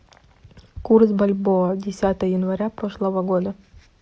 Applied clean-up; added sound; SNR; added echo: none; none; none; none.